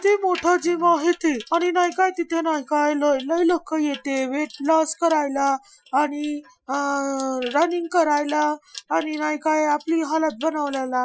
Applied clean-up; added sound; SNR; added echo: classical method Wiener filter.